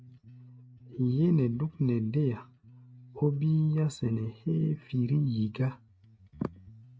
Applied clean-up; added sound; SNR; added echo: neural mask model RNNoise.